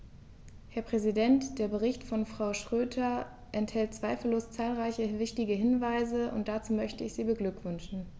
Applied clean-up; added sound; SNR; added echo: none; none; none; none.